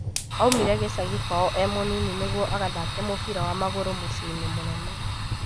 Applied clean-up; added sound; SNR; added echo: none; Fire; 0 dB; none.